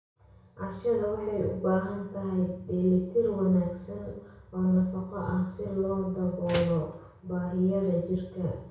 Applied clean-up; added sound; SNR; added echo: none; Slam; 11 dB; reverberation time 0.6 s.